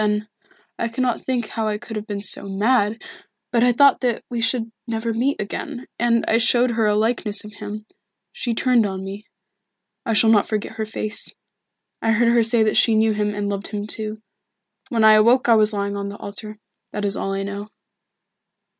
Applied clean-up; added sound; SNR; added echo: none; none; none; none.